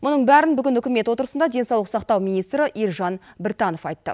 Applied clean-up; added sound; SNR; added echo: none; none; none; none.